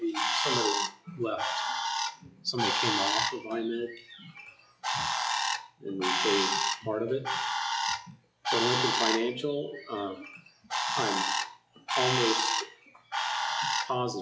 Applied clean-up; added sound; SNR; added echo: classical method log-MMSE.